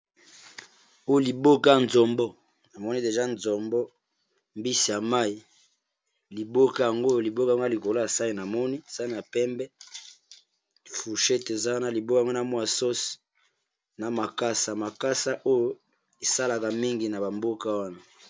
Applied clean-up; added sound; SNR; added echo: none; none; none; none.